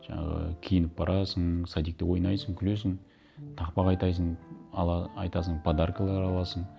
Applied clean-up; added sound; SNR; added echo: none; Brass instrument; 18 dB; none.